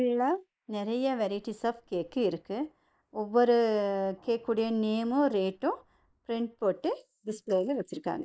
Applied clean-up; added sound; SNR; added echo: neural mask model Resemble Enhance denoiser.